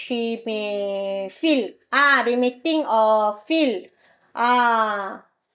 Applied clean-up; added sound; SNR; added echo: neural mask model DeepFilterNet 3.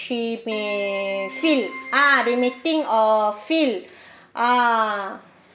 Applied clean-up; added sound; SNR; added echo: none; Keyboard (musical); 14 dB; none.